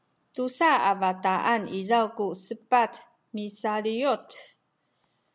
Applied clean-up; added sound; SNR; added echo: none; none; none; none.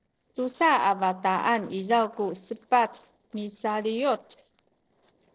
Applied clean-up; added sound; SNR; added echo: neural separator model SepFormer DNS4.